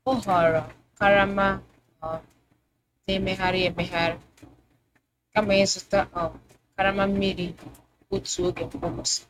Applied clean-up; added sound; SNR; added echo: neural mask model RNNoise.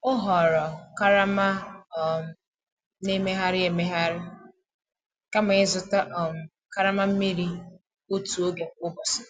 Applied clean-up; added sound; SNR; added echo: none; none; none; none.